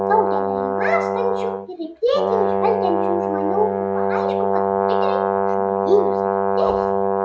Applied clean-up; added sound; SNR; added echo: none; Brass instrument; -4 dB; none.